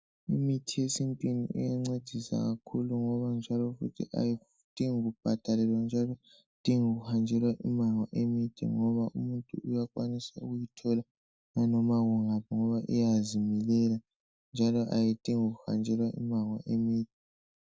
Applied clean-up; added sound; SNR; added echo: none; none; none; none.